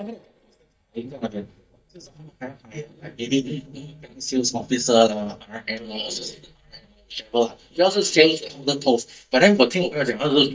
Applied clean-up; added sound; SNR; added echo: neural mask model DeepFilterNet 3.